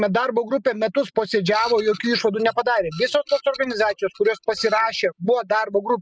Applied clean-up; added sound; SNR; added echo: classical method spectral subtraction.